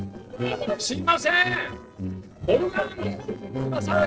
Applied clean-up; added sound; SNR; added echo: neural separator model SepFormer DNS4.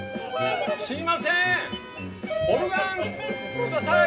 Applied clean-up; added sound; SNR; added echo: none; Bird vocalization, bird call, bird song; 3 dB; reverberation time 0.4 s.